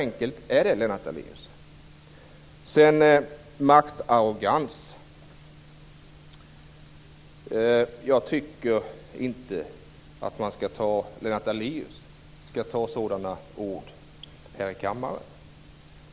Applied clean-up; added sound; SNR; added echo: none; none; none; none.